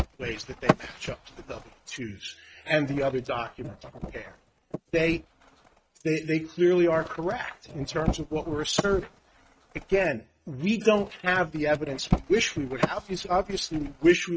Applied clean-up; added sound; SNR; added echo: neural mask model RNNoise.